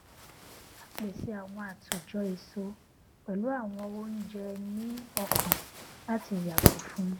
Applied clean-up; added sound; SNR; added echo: none; Zipper (clothing); -3 dB; none.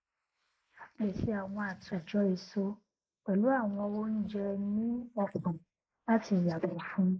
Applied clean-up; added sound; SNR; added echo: neural mask model Resemble Enhance denoiser.